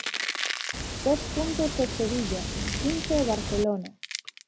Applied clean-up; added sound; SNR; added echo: none; Crushing + Water; 3 dB; none.